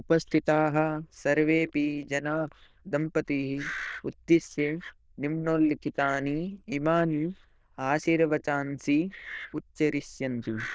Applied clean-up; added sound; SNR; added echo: neural diffusion model UNIVERSE++.